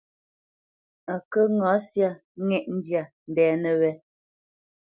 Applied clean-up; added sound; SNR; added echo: none; none; none; none.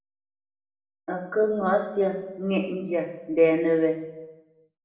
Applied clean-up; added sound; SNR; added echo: none; none; none; reverberation time 0.9 s.